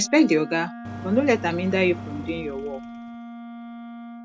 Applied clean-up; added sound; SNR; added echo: none; Engine + Wind instrument, woodwind instrument; 11 dB; none.